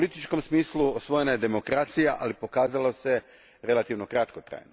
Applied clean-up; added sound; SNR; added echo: none; none; none; none.